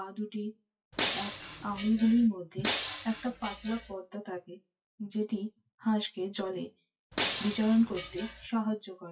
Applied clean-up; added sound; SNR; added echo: classical method WPE with log-MMSE.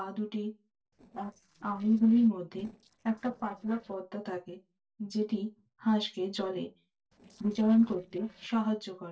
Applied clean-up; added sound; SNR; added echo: neural separator model SepFormer DNS4.